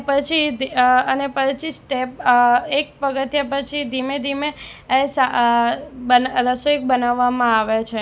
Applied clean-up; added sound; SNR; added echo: none; none; none; none.